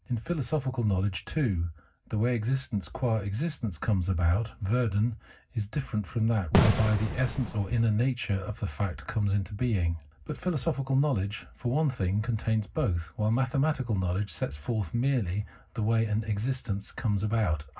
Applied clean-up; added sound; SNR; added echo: none; Fireworks; 1 dB; reverberation time 0.4 s.